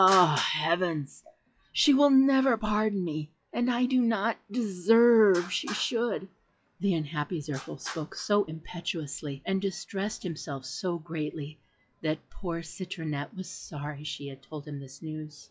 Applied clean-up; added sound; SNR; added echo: classical method log-MMSE.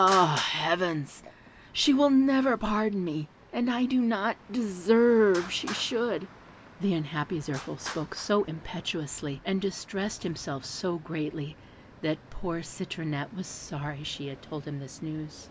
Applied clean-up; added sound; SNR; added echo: none; Traffic noise, roadway noise; 17 dB; none.